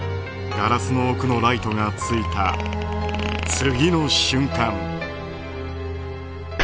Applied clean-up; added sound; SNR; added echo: none; Fart; 13 dB; none.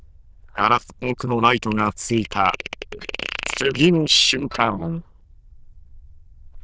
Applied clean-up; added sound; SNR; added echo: neural diffusion model UNIVERSE++.